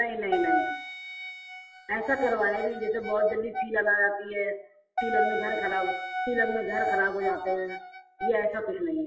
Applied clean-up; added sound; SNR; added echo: classical method WPE with log-MMSE.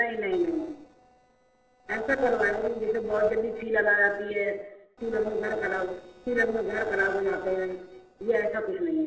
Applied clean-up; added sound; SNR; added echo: neural separator model SepFormer DNS4.